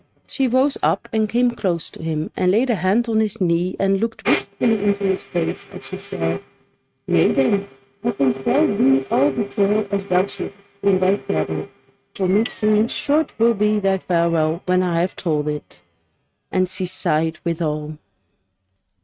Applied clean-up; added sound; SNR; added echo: neural mask model RNNoise.